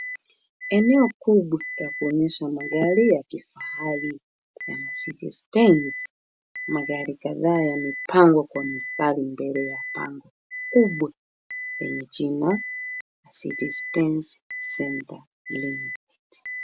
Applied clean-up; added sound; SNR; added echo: none; Alarm; 11 dB; none.